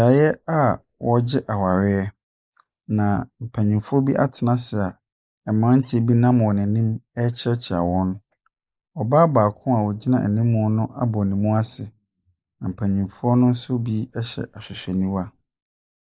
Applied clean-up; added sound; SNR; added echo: neural mask model Resemble Enhance denoiser.